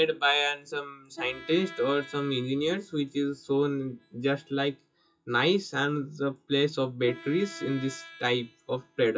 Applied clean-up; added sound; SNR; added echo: classical method WPE with log-MMSE.